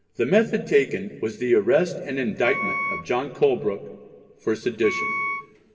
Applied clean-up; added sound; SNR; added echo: none; Wind instrument, woodwind instrument; 6 dB; reverberation time 1.5 s.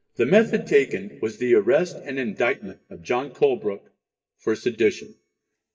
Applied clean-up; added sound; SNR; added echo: neural mask model DeepFilterNet 3.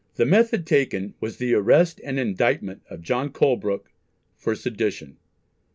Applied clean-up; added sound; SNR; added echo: none; none; none; none.